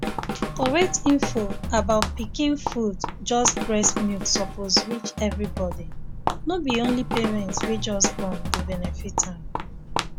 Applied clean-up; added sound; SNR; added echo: none; Drum kit + Walk, footsteps; 3 dB; none.